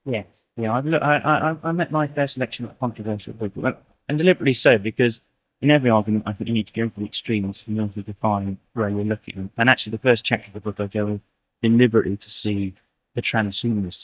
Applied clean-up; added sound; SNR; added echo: neural mask model DeepFilterNet 3.